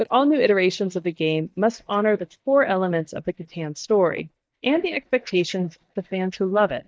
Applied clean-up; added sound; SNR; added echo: neural mask model DeepFilterNet 3.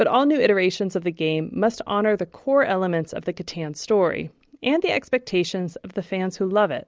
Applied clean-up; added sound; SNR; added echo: none; none; none; none.